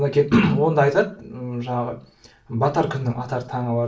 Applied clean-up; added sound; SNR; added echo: none; none; none; reverberation time 0.3 s.